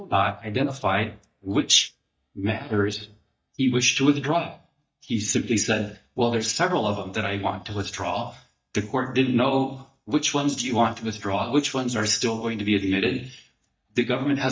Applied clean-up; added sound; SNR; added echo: neural mask model DeepFilterNet 3.